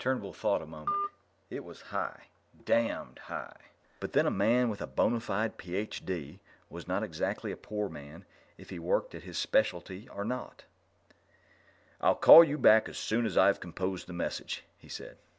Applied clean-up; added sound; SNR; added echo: none; Telephone; 7 dB; none.